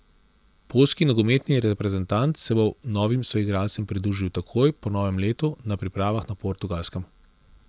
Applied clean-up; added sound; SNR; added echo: none; none; none; none.